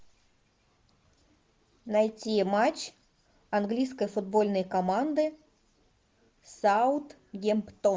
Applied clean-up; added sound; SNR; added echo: none; none; none; none.